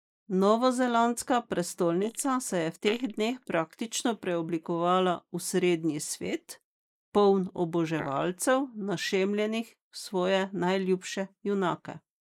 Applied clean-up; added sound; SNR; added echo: neural mask model Resemble Enhance denoiser.